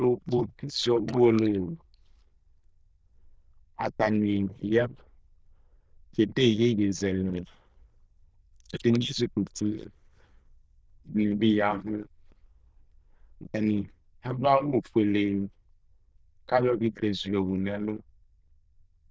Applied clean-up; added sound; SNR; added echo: neural diffusion model UNIVERSE++.